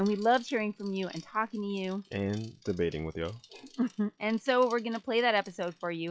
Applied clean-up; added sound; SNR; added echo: classical method log-MMSE.